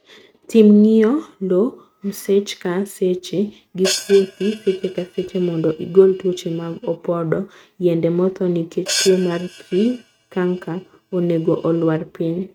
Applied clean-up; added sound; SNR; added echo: neural mask model RNNoise.